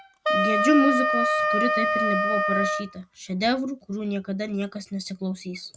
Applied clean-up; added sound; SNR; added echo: none; Wind instrument, woodwind instrument; -1 dB; none.